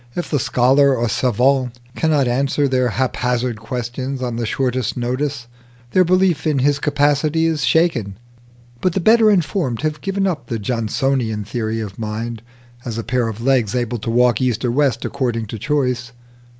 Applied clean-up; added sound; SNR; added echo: none; none; none; none.